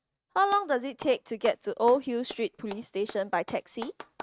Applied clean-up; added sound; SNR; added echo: neural mask model RNNoise.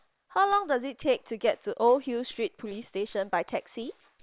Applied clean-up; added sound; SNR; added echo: neural separator model SepFormer WHAM!.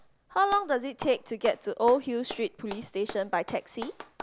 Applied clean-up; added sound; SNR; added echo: none; Clapping; 16 dB; none.